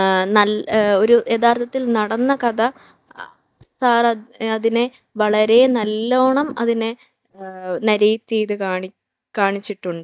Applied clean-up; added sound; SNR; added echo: neural mask model DeepFilterNet 3.